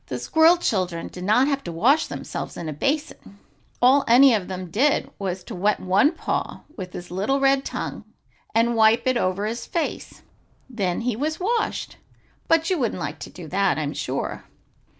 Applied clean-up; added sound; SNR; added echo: none; none; none; none.